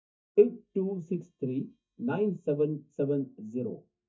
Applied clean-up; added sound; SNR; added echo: neural mask model DeepFilterNet 3.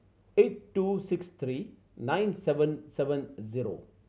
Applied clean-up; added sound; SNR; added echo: none; none; none; none.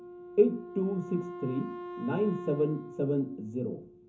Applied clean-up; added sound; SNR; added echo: none; Wind instrument, woodwind instrument; 12 dB; reverberation time 0.3 s.